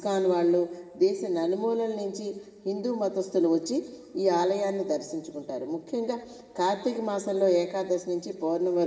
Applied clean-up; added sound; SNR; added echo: none; none; none; reverberation time 1.6 s.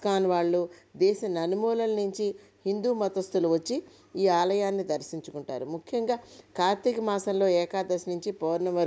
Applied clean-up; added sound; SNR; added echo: none; none; none; none.